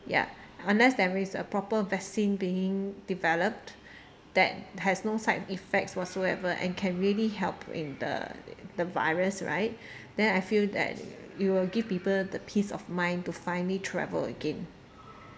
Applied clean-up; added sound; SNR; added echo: none; none; none; none.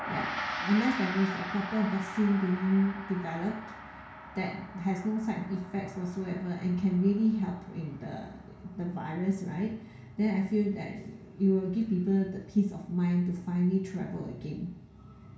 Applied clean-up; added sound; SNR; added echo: none; Gong; 13 dB; reverberation time 0.6 s.